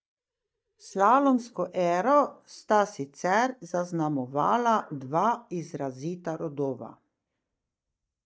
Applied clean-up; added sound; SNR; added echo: neural mask model DeepFilterNet 3.